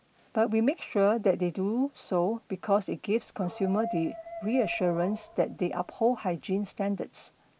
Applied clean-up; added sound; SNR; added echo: none; Dog; 13 dB; none.